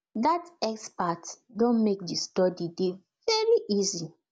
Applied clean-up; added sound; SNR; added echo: none; none; none; none.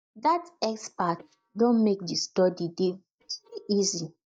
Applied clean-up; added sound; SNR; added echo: neural mask model DeepFilterNet 3.